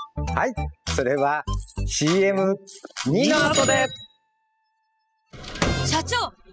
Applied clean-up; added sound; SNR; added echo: classical method spectral subtraction.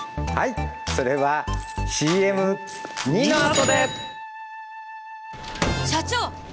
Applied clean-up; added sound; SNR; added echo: none; Wind instrument, woodwind instrument; 13 dB; none.